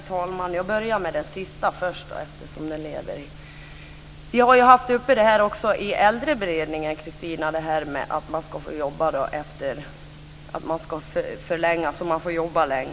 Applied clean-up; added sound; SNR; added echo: none; none; none; none.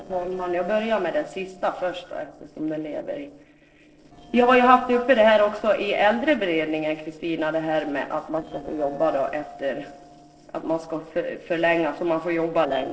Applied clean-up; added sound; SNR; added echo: neural separator model SepFormer DNS4.